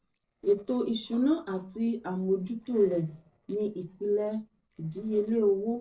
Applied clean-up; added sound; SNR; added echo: neural separator model SepFormer DNS4.